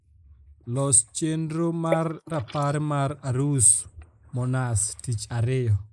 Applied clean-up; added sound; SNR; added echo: neural mask model Resemble Enhance denoiser.